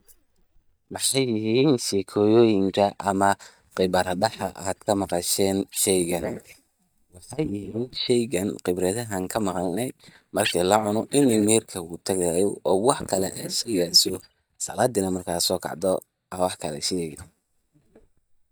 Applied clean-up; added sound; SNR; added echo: neural mask model DeepFilterNet 3.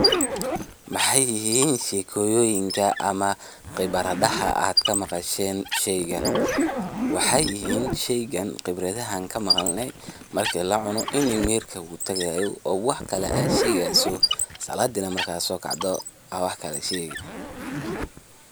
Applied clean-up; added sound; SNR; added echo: none; Zipper (clothing) + Squeak; 3 dB; none.